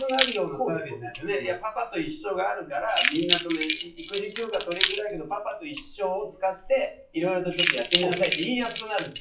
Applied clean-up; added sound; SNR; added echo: classical method WPE with log-MMSE.